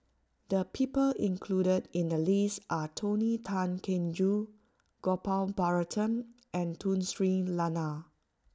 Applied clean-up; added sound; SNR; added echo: none; none; none; none.